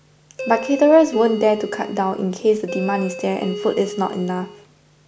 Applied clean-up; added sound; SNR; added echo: none; Doorbell; 12 dB; none.